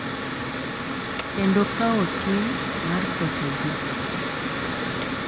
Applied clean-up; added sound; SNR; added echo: none; Mechanical fan; -1 dB; none.